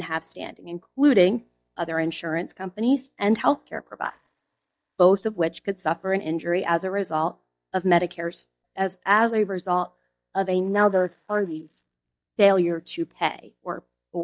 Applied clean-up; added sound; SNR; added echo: neural mask model DeepFilterNet 3.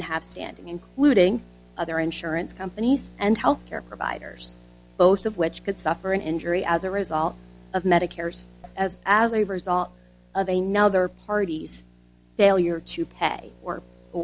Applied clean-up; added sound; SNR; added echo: none; none; none; none.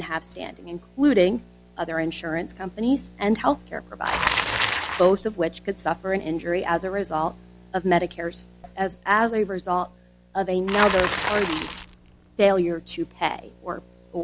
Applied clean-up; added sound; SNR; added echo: none; Bicycle; 9 dB; none.